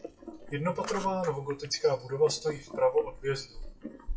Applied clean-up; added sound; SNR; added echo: classical method WPE with log-MMSE.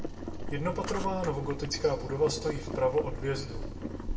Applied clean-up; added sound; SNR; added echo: none; Boiling; 5 dB; reverberation time 1.0 s.